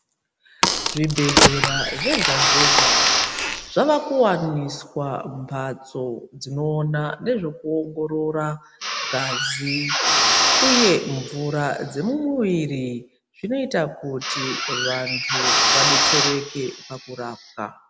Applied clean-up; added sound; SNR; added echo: none; Crack + Drill; -4 dB; none.